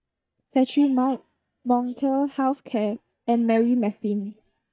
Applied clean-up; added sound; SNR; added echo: neural mask model DeepFilterNet 3.